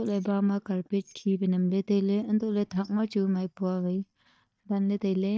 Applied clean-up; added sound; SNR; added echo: neural mask model DeepFilterNet 3.